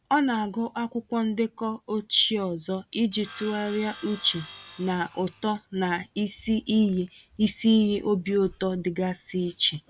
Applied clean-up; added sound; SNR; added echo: none; Sawing; 18 dB; none.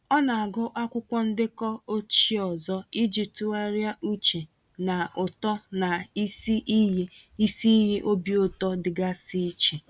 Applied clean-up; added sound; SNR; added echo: none; none; none; none.